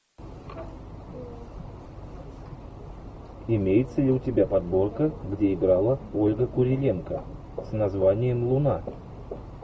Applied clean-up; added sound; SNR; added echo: none; none; none; none.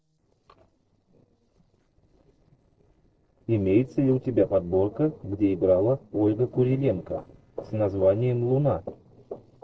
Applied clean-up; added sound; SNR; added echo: neural separator model SepFormer DNS4.